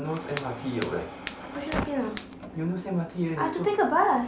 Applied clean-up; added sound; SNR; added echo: none; Fire; 10 dB; none.